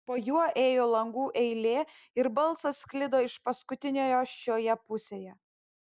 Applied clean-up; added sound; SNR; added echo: none; none; none; none.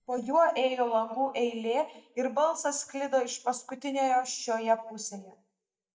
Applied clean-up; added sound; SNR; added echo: neural mask model DeepFilterNet 3.